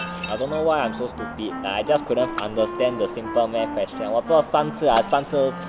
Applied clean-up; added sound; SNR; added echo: none; Wind instrument, woodwind instrument + Shatter; 11 dB; none.